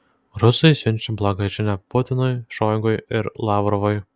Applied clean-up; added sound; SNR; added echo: none; none; none; none.